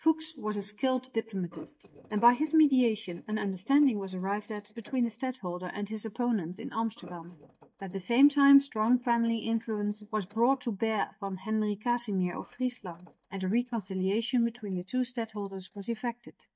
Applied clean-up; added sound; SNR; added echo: neural mask model DeepFilterNet 3.